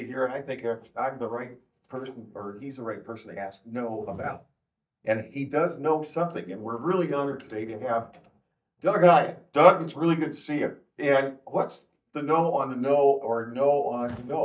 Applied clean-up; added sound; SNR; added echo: neural mask model DeepFilterNet 3.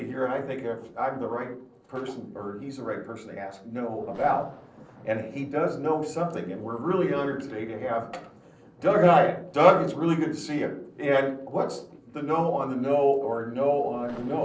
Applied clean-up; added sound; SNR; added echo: neural separator model SepFormer DNS4.